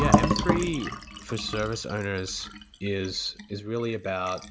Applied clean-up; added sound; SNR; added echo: none; Fill (with liquid); -1 dB; none.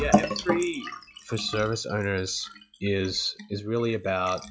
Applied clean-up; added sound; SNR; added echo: classical method log-MMSE.